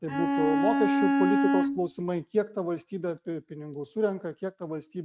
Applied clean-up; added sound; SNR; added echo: neural mask model RNNoise.